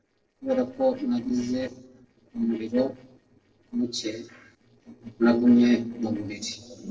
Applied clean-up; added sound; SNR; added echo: neural separator model SepFormer DNS4.